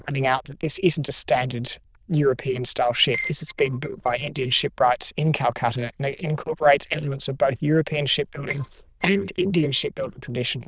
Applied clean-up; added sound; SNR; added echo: neural diffusion model UNIVERSE++.